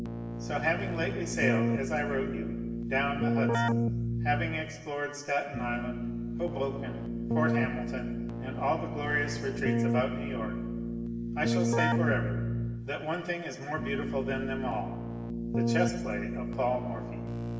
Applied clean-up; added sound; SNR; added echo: none; Keyboard (musical); -2 dB; reverberation time 1.2 s.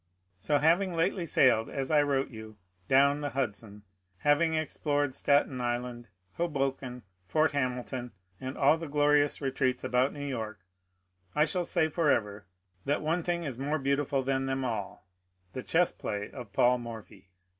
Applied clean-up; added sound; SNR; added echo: none; none; none; none.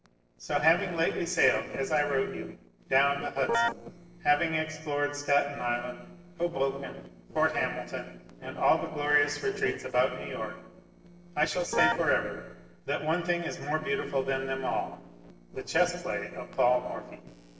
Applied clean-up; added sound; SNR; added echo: neural separator model SepFormer DNS4.